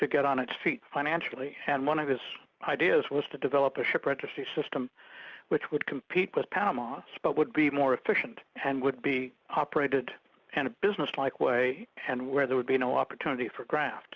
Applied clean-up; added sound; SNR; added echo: none; none; none; none.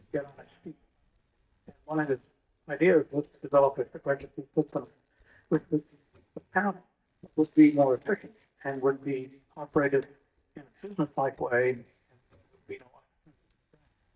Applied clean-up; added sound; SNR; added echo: neural mask model DeepFilterNet 3.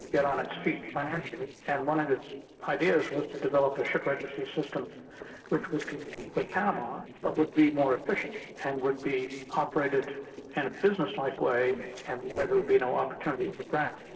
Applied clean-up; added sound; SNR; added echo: neural separator model SepFormer DNS4.